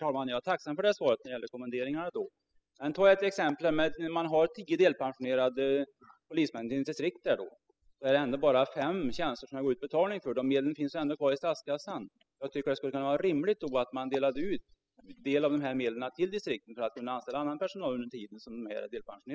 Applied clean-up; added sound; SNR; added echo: classical method spectral subtraction.